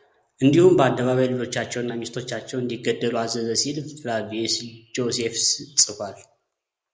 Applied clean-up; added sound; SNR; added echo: neural mask model Resemble Enhance denoiser.